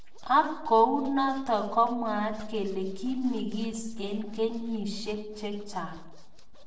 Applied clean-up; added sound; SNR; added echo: neural separator model SepFormer DNS4.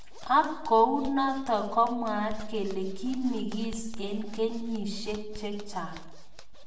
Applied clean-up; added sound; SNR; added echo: none; Zipper (clothing); 7 dB; reverberation time 0.7 s.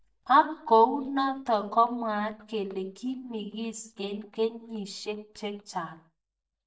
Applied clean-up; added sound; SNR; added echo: neural mask model DeepFilterNet 3.